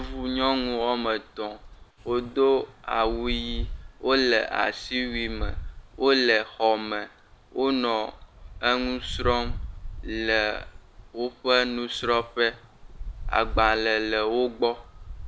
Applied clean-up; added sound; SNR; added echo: none; Wind; 11 dB; none.